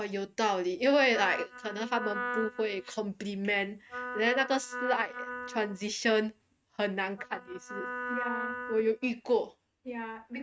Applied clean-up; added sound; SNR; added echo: neural mask model RNNoise.